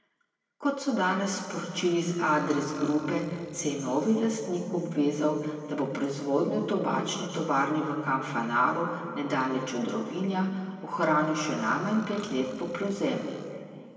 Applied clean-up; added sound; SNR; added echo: none; Burping, eructation; 19 dB; reverberation time 2.1 s.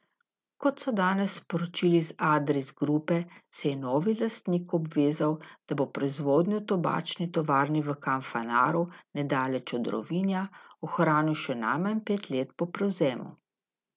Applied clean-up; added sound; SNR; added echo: none; none; none; none.